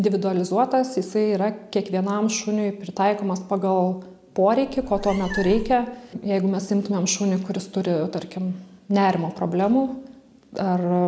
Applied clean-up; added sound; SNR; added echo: none; Meow; 11 dB; none.